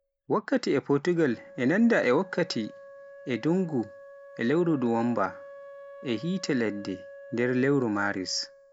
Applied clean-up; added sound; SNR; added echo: none; Wind instrument, woodwind instrument; 19 dB; none.